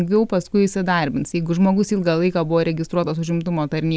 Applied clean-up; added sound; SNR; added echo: none; none; none; none.